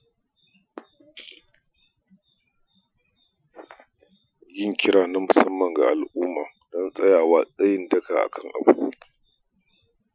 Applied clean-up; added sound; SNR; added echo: classical method Wiener filter.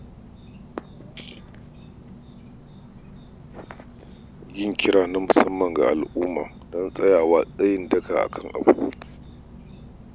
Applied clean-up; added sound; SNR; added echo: none; Insect; 19 dB; none.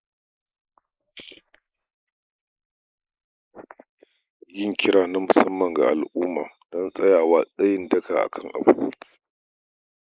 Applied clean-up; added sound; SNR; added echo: neural mask model Resemble Enhance denoiser.